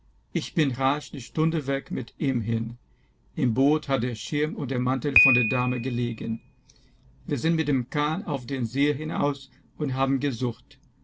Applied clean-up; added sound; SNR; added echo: none; Piano; 7 dB; none.